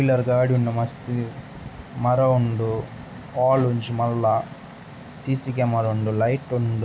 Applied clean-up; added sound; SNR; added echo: none; none; none; none.